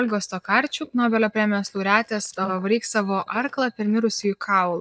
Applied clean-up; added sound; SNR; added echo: neural mask model DeepFilterNet 3.